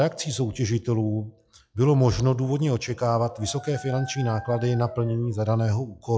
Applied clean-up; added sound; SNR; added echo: classical method log-MMSE.